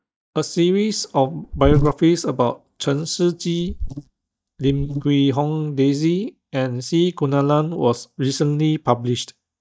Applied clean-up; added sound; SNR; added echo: neural mask model DeepFilterNet 3.